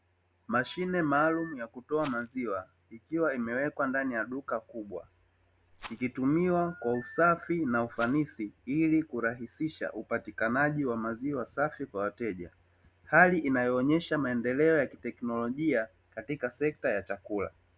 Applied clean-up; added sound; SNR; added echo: none; Rattle + Telephone; 20 dB; none.